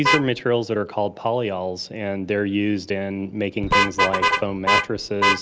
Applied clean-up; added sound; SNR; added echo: none; Vehicle horn, car horn, honking; 1 dB; none.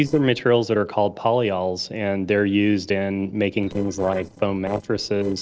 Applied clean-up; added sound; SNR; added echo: neural separator model SepFormer DNS4.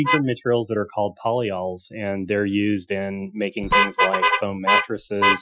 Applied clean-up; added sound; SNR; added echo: classical method Wiener filter.